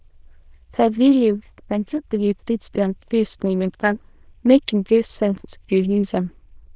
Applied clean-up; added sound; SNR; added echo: neural diffusion model UNIVERSE++.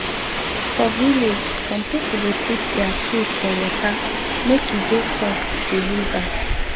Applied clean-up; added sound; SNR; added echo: none; Subway, metro, underground; 0 dB; none.